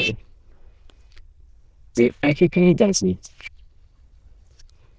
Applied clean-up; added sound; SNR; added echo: neural diffusion model UNIVERSE++.